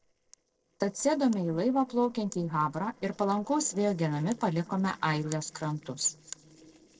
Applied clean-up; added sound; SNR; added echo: neural separator model SepFormer DNS4.